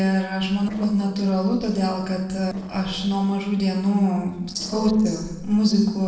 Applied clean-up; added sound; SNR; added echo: neural separator model SepFormer DNS4.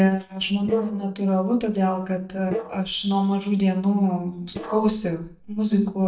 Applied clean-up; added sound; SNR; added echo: neural mask model DeepFilterNet 3.